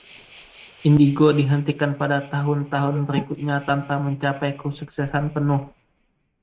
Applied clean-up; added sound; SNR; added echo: neural mask model RNNoise.